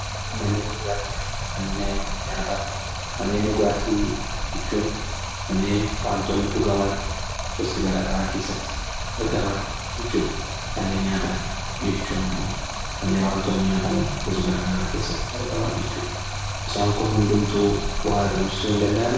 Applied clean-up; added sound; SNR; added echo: none; Stream; 3 dB; reverberation time 1.1 s.